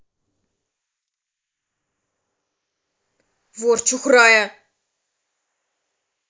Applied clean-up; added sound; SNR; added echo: neural mask model Resemble Enhance denoiser.